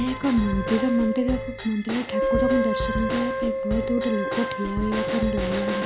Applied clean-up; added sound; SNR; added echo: none; Bell / Drum / Drum kit + Wind instrument, woodwind instrument; 1 dB; none.